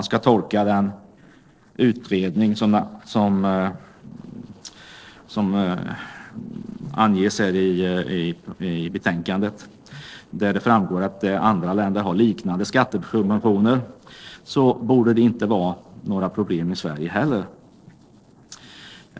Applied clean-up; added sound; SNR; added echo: neural separator model SepFormer DNS4.